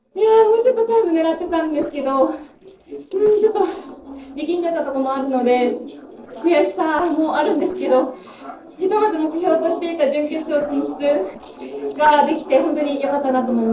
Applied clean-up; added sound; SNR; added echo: neural separator model SepFormer DNS4.